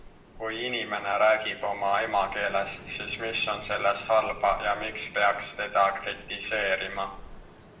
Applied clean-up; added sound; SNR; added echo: none; Ocean; 18 dB; reverberation time 0.6 s.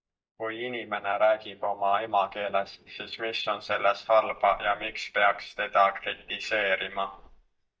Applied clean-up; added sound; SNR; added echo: neural mask model DeepFilterNet 3.